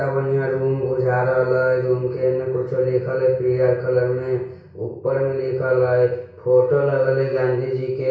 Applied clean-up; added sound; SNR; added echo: none; none; none; reverberation time 0.6 s.